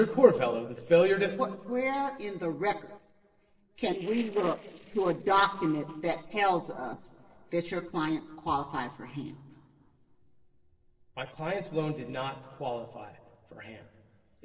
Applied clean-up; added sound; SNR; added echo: neural separator model SepFormer DNS4.